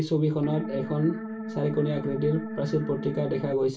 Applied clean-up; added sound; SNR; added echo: none; Organ; 8 dB; reverberation time 0.2 s.